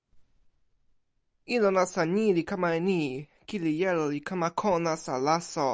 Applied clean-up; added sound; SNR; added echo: none; none; none; none.